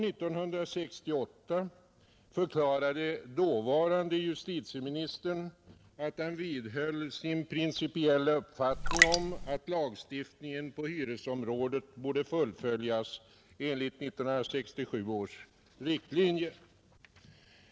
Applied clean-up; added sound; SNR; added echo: none; Raindrop; -5 dB; none.